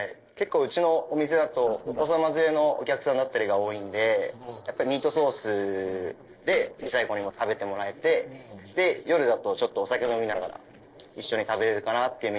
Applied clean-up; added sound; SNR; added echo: neural separator model SepFormer DNS4.